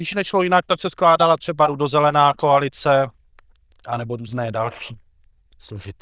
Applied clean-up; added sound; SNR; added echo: neural diffusion model UNIVERSE++.